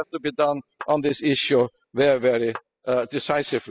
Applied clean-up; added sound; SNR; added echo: classical method spectral subtraction.